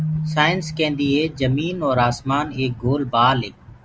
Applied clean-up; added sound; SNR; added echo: none; Keyboard (musical); 10 dB; none.